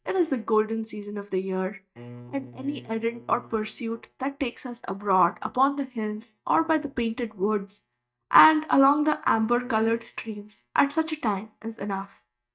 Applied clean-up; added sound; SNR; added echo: neural mask model DeepFilterNet 3.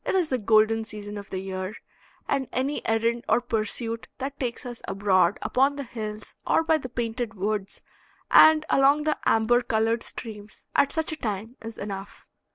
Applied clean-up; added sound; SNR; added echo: none; none; none; none.